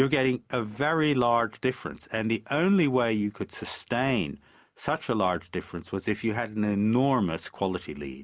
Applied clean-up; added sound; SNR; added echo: none; none; none; none.